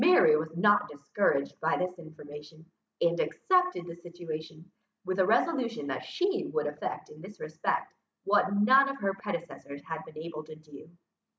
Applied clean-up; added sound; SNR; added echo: none; none; none; none.